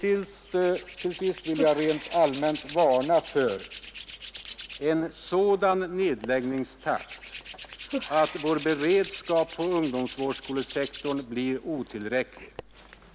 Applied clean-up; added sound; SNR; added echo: none; Hands; 15 dB; none.